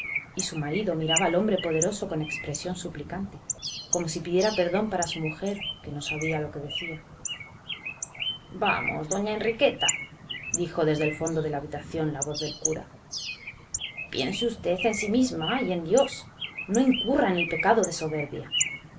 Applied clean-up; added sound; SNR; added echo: none; Bird; 6 dB; none.